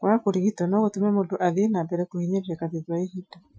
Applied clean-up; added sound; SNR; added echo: classical method Wiener filter.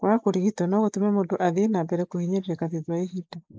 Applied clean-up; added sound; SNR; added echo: neural mask model Resemble Enhance denoiser.